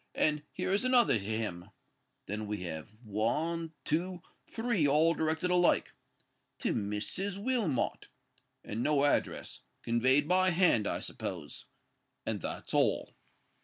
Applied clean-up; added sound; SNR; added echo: none; none; none; none.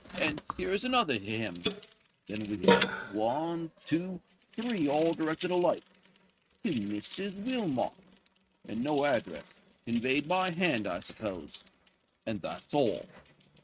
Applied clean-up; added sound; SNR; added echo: neural mask model RNNoise.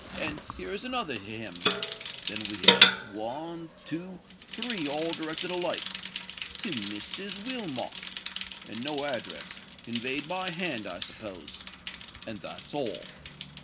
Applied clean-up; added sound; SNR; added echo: none; Bicycle; -3 dB; none.